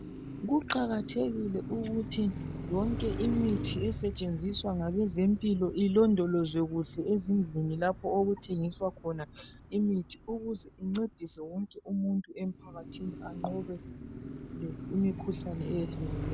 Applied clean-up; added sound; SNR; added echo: none; Car passing by; 10 dB; none.